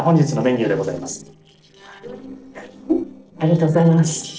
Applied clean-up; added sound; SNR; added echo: neural separator model SepFormer DNS4.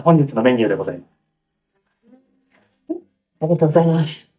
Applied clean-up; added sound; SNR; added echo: neural mask model DeepFilterNet 3.